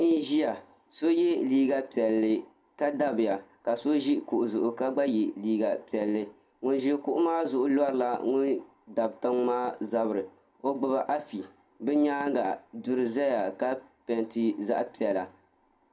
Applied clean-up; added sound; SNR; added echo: none; none; none; reverberation time 0.2 s.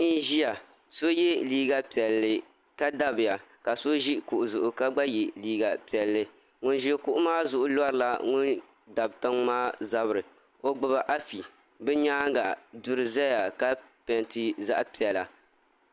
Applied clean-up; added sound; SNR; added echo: none; none; none; none.